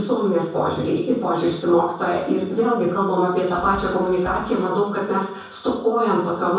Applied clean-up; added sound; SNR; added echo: none; Bass drum / Snare drum; 19 dB; reverberation time 0.7 s.